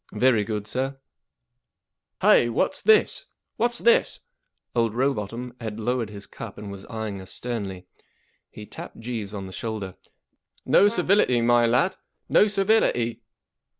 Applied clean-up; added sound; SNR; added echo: none; Brass instrument; 20 dB; none.